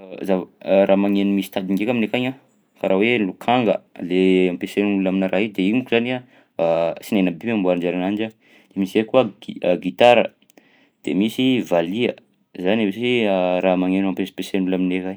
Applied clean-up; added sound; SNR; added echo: none; none; none; none.